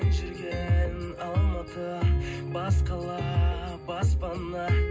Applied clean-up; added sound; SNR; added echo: none; none; none; reverberation time 0.2 s.